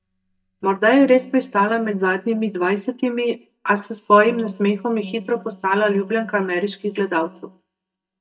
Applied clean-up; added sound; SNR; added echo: neural mask model DeepFilterNet 3.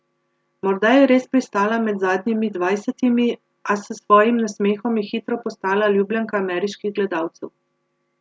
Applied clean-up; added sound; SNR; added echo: none; none; none; none.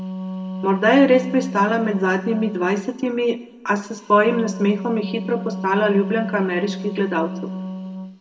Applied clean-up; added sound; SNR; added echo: none; Wind instrument, woodwind instrument; 9 dB; reverberation time 1.1 s.